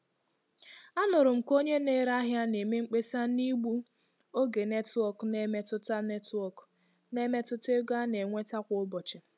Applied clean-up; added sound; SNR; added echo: none; none; none; none.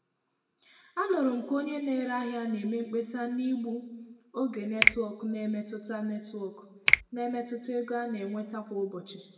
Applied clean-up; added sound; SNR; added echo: none; Finger snapping; -2 dB; reverberation time 1.1 s.